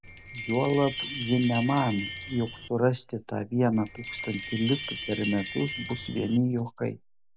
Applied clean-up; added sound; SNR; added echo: none; Chime; 6 dB; none.